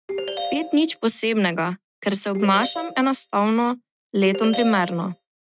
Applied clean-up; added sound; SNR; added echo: neural mask model RNNoise.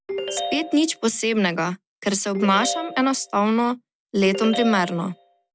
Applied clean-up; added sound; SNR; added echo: none; Ringtone; 8 dB; none.